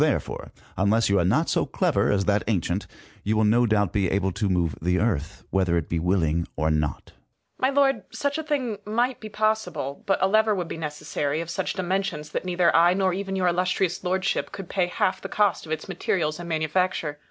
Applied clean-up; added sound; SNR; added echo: none; none; none; none.